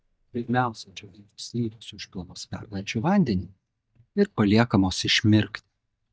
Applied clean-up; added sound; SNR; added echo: neural mask model DeepFilterNet 3.